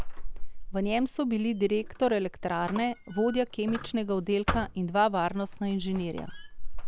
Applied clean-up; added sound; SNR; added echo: none; Squeak; 5 dB; none.